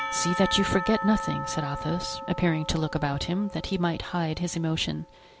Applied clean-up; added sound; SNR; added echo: none; Church bell / Percussion; 8 dB; none.